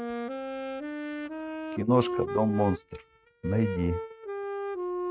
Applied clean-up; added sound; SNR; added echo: neural mask model RNNoise.